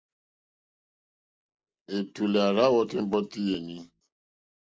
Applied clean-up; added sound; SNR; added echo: neural mask model Resemble Enhance denoiser.